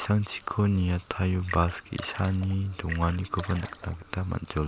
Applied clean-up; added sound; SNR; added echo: none; Splash, splatter; 15 dB; none.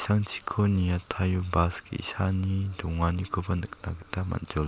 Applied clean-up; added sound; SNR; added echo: none; none; none; none.